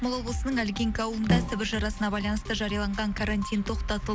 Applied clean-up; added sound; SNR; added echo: none; Snare drum; 2 dB; none.